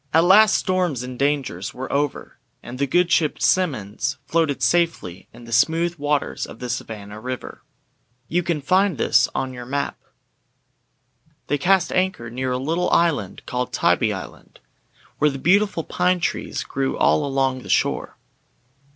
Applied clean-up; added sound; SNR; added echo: none; none; none; none.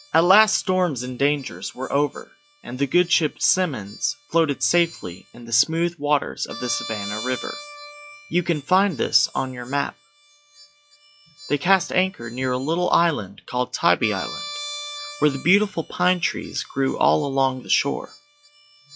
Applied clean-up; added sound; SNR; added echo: classical method log-MMSE.